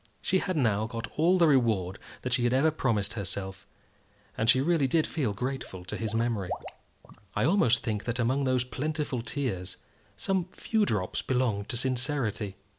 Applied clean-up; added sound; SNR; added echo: none; Water / Liquid; 16 dB; none.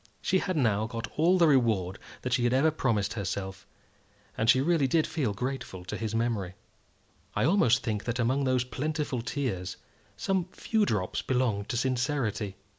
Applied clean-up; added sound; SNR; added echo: none; none; none; none.